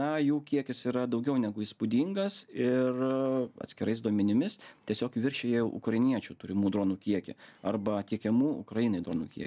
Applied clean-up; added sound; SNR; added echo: none; none; none; none.